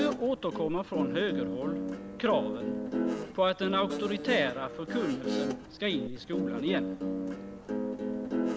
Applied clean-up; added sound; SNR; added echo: none; Guitar; 1 dB; none.